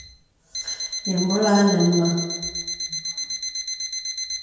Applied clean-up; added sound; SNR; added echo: none; Alarm; 6 dB; reverberation time 1.1 s.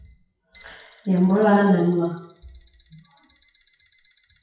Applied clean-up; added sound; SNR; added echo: classical method WPE with log-MMSE.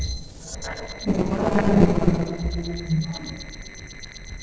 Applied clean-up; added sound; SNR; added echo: neural separator model SepFormer DNS4.